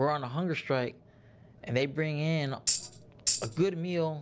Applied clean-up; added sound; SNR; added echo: none; Tambourine; 2 dB; none.